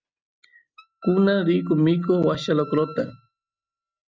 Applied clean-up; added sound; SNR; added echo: neural mask model RNNoise.